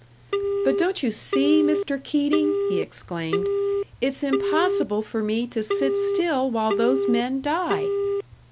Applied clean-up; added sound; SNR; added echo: none; Telephone; 1 dB; none.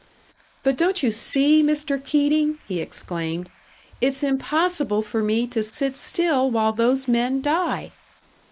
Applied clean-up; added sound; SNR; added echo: neural mask model Resemble Enhance denoiser.